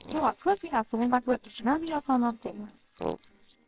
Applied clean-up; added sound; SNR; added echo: neural separator model SepFormer WHAMR!.